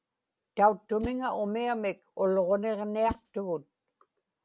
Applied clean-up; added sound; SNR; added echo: none; Whoosh, swoosh, swish; 17 dB; none.